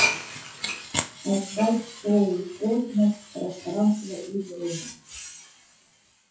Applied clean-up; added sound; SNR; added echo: classical method WPE with log-MMSE.